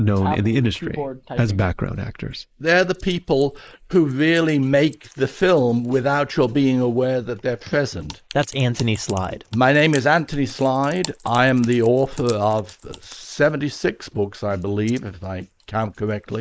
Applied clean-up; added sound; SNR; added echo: neural mask model Resemble Enhance denoiser.